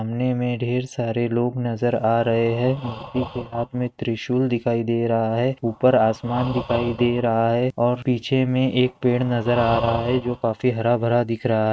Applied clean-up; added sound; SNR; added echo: neural mask model RNNoise.